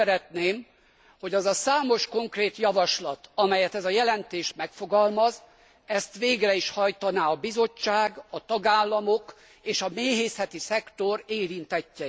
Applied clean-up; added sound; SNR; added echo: none; none; none; none.